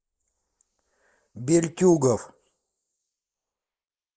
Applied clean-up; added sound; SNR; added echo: neural mask model Resemble Enhance denoiser.